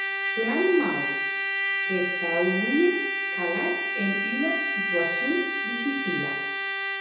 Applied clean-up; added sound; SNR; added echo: none; Trumpet; -1 dB; reverberation time 0.8 s.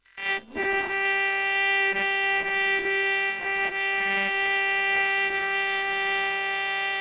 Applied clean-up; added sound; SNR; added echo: neural separator model SepFormer WHAMR!.